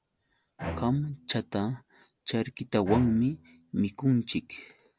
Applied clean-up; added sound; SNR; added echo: none; Bowed string instrument; 12 dB; none.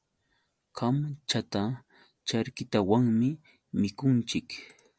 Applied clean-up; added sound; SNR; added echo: none; none; none; none.